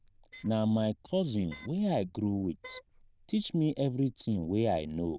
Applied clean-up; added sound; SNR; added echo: neural diffusion model UNIVERSE++.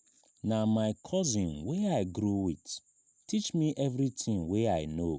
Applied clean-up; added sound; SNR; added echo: none; none; none; none.